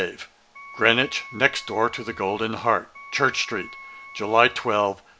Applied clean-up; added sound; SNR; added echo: none; Wind instrument, woodwind instrument; 18 dB; none.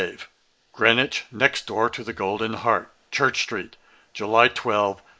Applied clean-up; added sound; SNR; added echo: neural mask model Resemble Enhance denoiser.